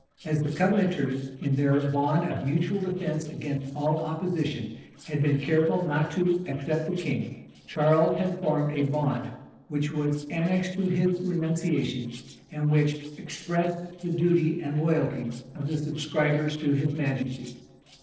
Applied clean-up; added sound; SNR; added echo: neural separator model SepFormer DNS4.